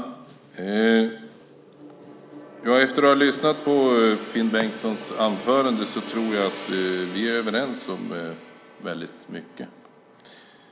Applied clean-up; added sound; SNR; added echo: none; Gong; 16 dB; none.